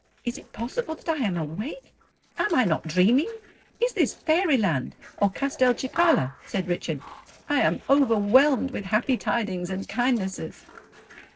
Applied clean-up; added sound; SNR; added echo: neural separator model SepFormer DNS4.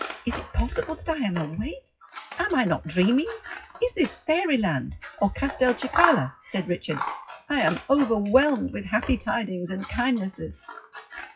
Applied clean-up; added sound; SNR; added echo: classical method WPE with log-MMSE.